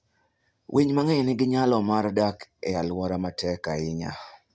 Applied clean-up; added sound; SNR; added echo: none; none; none; none.